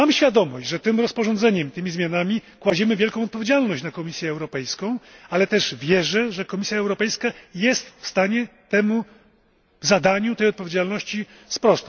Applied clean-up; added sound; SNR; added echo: none; none; none; none.